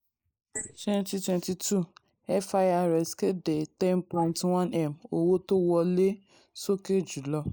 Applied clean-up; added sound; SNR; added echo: neural mask model Resemble Enhance denoiser.